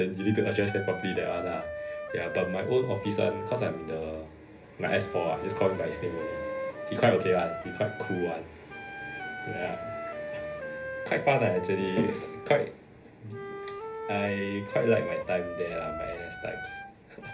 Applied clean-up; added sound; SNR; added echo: none; Wind instrument, woodwind instrument; 8 dB; reverberation time 0.3 s.